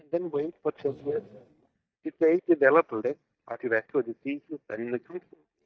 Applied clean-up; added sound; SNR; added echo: neural mask model DeepFilterNet 3.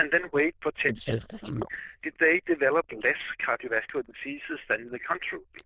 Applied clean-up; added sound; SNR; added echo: neural diffusion model UNIVERSE++.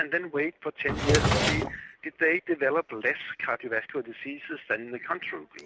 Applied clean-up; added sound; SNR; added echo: none; Drawer open or close; -4 dB; none.